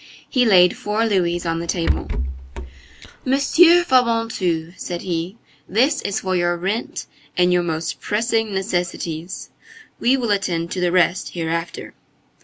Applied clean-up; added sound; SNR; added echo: none; Rattle / Breathing; 6 dB; none.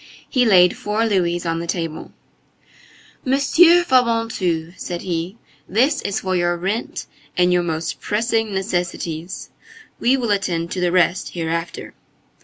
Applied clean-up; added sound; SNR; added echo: none; none; none; none.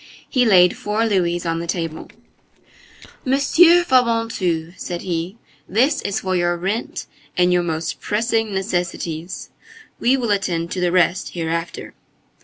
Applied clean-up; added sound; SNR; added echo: neural separator model SepFormer DNS4.